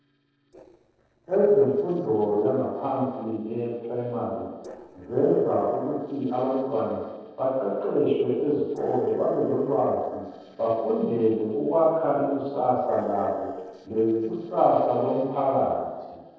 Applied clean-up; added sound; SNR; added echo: neural separator model SepFormer DNS4.